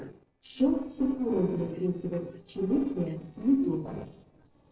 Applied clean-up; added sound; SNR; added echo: neural separator model SepFormer DNS4.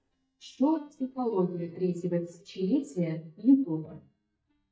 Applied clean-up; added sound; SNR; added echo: neural mask model DeepFilterNet 3.